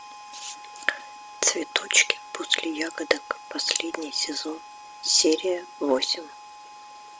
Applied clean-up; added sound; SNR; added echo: none; Harmonica; 16 dB; none.